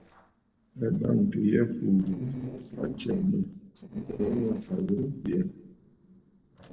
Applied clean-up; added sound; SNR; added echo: neural separator model SepFormer DNS4.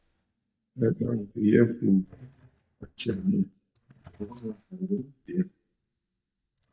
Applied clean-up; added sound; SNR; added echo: neural mask model DeepFilterNet 3.